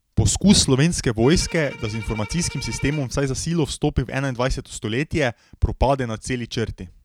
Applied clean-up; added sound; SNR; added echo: none; Bowed string instrument; 18 dB; none.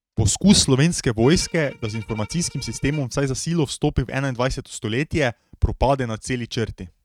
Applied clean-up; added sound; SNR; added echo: neural mask model RNNoise.